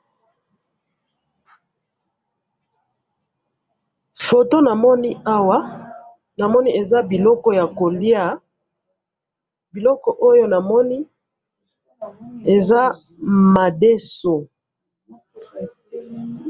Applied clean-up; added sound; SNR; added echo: none; none; none; none.